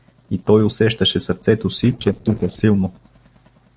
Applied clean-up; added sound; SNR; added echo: neural separator model SepFormer DNS4.